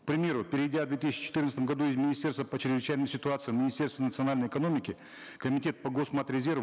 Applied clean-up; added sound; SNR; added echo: none; none; none; none.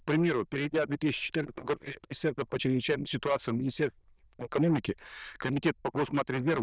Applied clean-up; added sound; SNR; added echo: neural diffusion model UNIVERSE++.